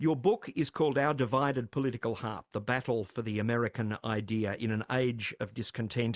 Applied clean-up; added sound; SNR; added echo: none; none; none; none.